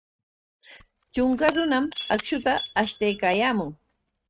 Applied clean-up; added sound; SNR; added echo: neural mask model RNNoise.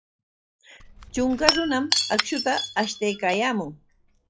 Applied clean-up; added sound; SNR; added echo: classical method log-MMSE.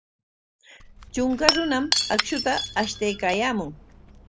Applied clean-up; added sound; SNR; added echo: none; Shatter / Crushing; 3 dB; none.